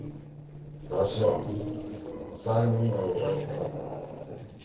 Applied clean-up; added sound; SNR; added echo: neural separator model SepFormer DNS4.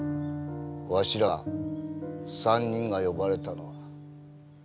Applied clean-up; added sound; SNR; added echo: none; none; none; none.